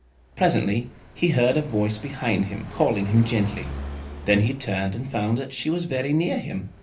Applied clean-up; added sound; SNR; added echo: none; Car passing by; 16 dB; reverberation time 0.3 s.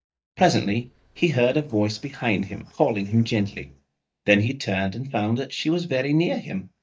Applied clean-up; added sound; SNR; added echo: neural mask model DeepFilterNet 3.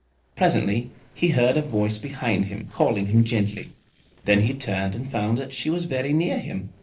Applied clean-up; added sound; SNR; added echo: neural separator model SepFormer DNS4.